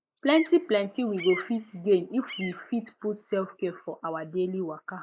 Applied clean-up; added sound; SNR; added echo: neural mask model Resemble Enhance denoiser.